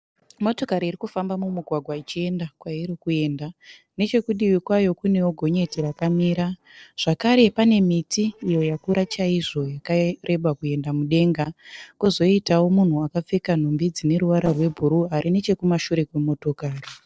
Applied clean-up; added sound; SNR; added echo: neural separator model SepFormer DNS4.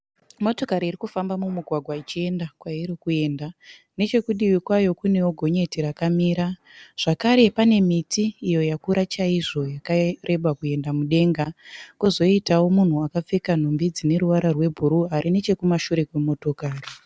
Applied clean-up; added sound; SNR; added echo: none; none; none; none.